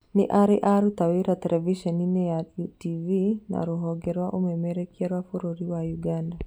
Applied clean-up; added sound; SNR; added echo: none; none; none; none.